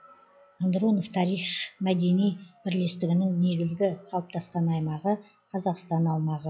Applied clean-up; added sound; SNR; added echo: classical method log-MMSE.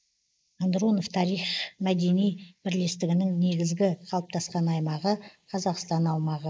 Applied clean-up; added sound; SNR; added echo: neural mask model Resemble Enhance denoiser.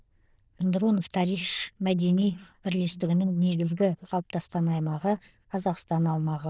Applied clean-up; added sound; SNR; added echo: neural diffusion model UNIVERSE++.